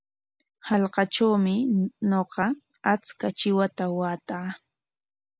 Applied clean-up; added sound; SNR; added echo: none; none; none; none.